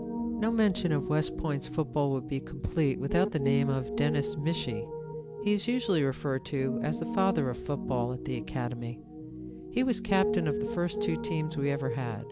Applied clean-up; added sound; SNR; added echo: none; Piano; 5 dB; none.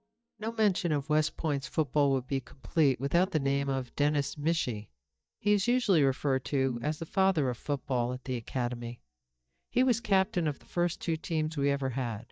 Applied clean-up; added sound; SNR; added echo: neural mask model DeepFilterNet 3.